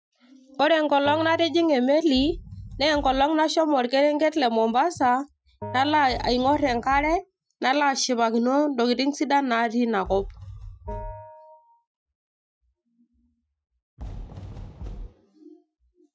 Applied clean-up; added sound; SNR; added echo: classical method Wiener filter.